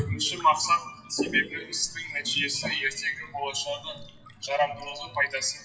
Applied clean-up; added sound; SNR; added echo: classical method WPE with log-MMSE.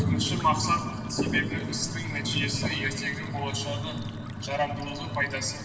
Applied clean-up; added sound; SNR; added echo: none; Stream; 19 dB; reverberation time 1.4 s.